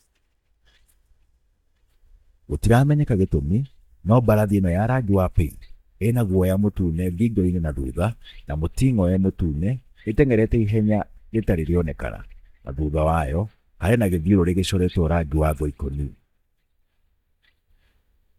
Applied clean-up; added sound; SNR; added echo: neural mask model DeepFilterNet 3.